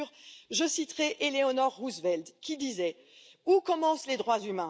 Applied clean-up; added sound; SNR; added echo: none; none; none; none.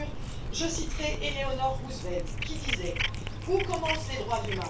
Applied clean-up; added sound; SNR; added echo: none; Cat; -1 dB; reverberation time 0.3 s.